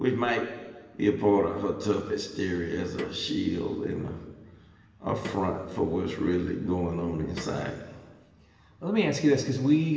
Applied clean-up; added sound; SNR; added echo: none; Snare drum; 18 dB; reverberation time 1.4 s.